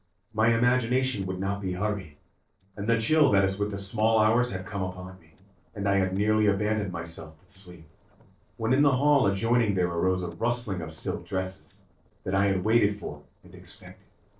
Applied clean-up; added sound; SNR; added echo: neural separator model SepFormer DNS4.